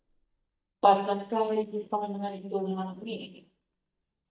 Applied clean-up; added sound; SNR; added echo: neural mask model DeepFilterNet 3.